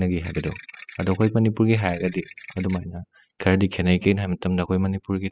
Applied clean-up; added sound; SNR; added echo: classical method spectral subtraction.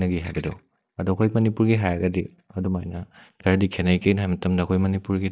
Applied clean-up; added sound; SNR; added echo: neural mask model DeepFilterNet 3.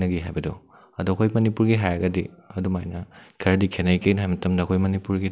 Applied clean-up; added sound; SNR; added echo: none; none; none; none.